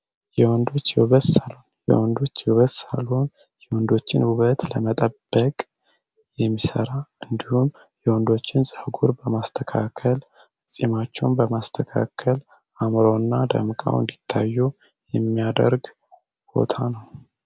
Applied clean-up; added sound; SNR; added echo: none; none; none; none.